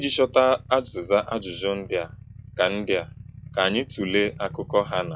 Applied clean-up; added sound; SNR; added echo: classical method log-MMSE.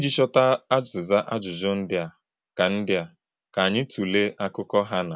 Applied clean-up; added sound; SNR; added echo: none; none; none; none.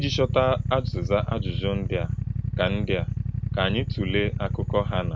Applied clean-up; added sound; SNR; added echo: none; Idling / Motorcycle; 0 dB; none.